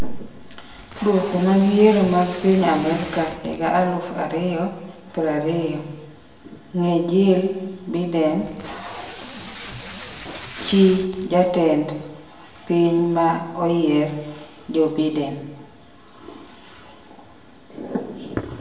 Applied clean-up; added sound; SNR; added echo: none; Packing tape, duct tape; 13 dB; reverberation time 0.9 s.